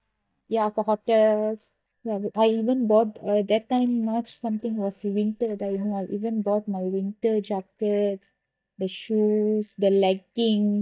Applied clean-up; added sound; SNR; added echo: neural mask model DeepFilterNet 3.